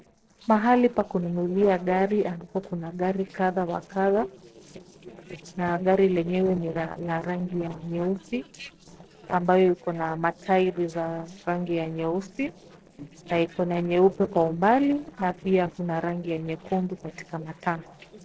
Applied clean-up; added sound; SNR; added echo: neural separator model SepFormer DNS4.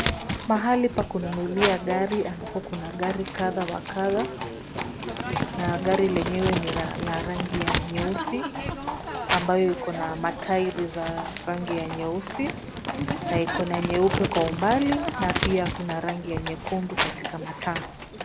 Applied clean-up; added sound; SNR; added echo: none; Livestock, farm animals, working animals + Crumpling, crinkling; 2 dB; none.